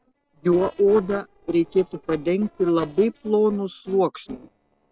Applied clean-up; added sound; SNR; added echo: neural separator model SepFormer DNS4.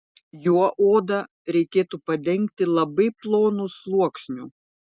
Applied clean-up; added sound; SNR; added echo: none; none; none; none.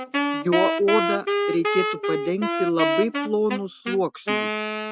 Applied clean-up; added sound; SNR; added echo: none; Wind instrument, woodwind instrument; 0 dB; none.